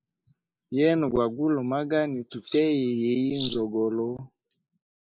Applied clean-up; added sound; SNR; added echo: neural mask model Resemble Enhance denoiser.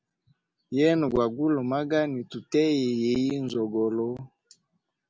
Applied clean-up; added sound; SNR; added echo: none; none; none; none.